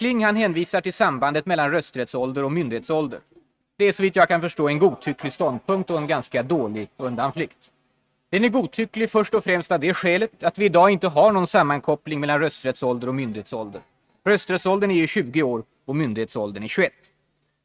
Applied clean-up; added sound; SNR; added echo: neural mask model RNNoise.